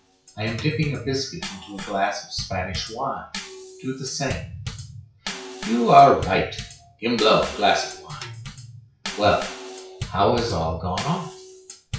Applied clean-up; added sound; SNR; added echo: classical method WPE with log-MMSE.